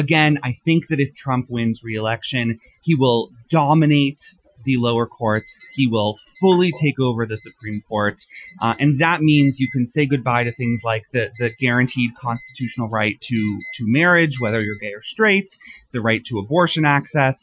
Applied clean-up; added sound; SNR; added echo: classical method Wiener filter.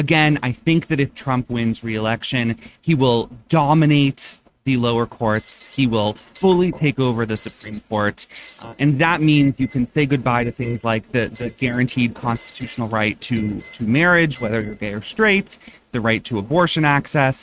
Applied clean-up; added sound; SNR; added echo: neural mask model RNNoise.